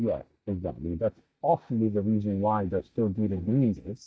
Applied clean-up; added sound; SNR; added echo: neural mask model DeepFilterNet 3.